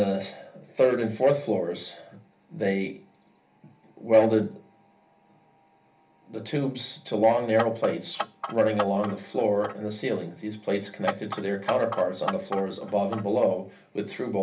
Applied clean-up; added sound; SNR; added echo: none; Clock; 9 dB; reverberation time 0.3 s.